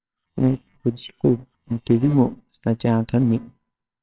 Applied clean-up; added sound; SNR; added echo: neural separator model SepFormer WHAMR!.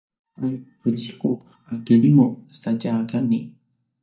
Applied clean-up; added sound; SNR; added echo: neural mask model DeepFilterNet 3.